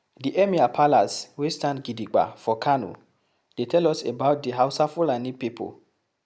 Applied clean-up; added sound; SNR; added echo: none; none; none; none.